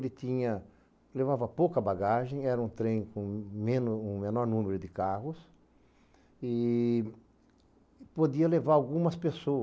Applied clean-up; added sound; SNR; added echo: none; none; none; none.